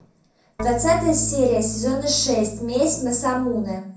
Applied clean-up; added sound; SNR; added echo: none; Organ; 10 dB; reverberation time 0.6 s.